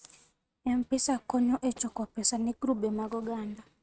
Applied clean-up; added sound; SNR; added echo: neural mask model RNNoise.